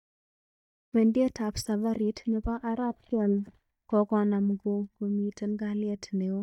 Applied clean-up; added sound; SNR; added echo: neural mask model DeepFilterNet 3.